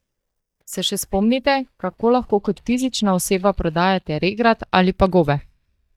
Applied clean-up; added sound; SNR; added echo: neural mask model DeepFilterNet 3.